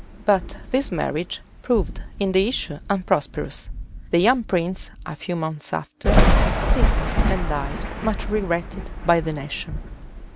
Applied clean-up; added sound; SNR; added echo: none; Thunder; -1 dB; none.